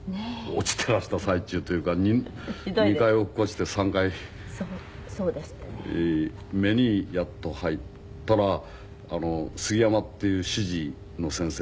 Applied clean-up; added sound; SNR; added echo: none; none; none; none.